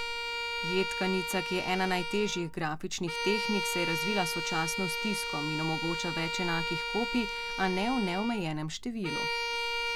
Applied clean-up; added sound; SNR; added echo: none; Bowed string instrument; 2 dB; none.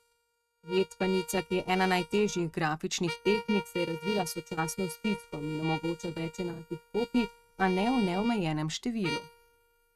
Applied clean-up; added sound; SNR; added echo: neural mask model RNNoise.